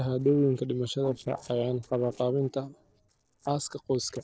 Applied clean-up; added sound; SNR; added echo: neural separator model SepFormer DNS4.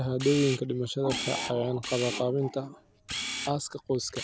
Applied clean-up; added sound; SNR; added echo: none; Camera; 9 dB; none.